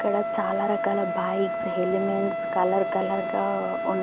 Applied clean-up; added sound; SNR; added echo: none; Wind instrument, woodwind instrument; 3 dB; none.